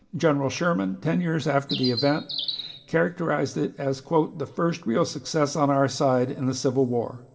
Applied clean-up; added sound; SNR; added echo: none; Bird; 8 dB; reverberation time 0.3 s.